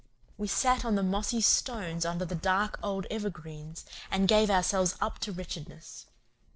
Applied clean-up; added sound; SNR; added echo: neural separator model SepFormer DNS4.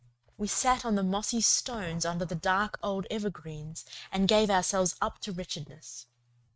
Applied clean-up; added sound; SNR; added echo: neural mask model RNNoise.